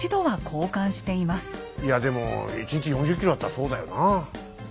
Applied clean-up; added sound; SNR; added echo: none; none; none; none.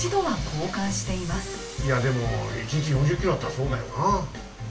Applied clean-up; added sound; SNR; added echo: none; Train; 15 dB; reverberation time 0.2 s.